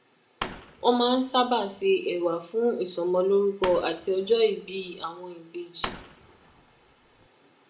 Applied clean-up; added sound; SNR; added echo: none; Fireworks; 14 dB; reverberation time 0.4 s.